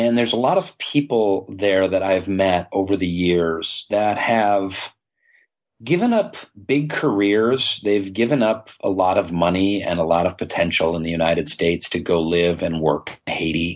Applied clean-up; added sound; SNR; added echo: none; none; none; none.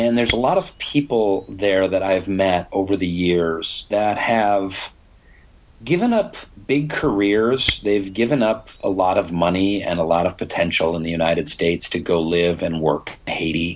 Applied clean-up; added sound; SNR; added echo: none; Camera; 19 dB; none.